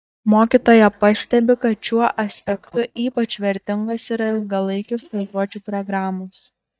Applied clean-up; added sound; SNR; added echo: neural mask model DeepFilterNet 3.